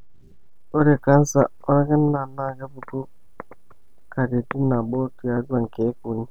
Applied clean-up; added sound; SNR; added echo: none; none; none; none.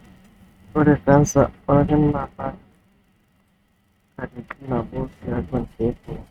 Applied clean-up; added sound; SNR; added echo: neural mask model RNNoise.